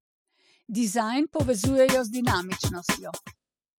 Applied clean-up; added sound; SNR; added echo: classical method spectral subtraction.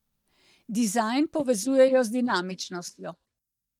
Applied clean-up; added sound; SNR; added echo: neural mask model DeepFilterNet 3.